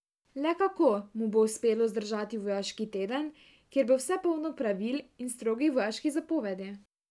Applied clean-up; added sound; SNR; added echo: none; none; none; none.